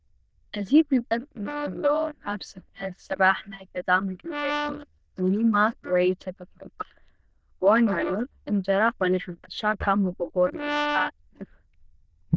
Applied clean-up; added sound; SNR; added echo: neural diffusion model UNIVERSE++.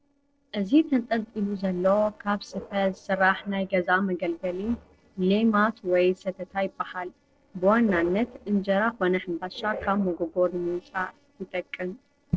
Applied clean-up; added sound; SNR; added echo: neural separator model SepFormer DNS4.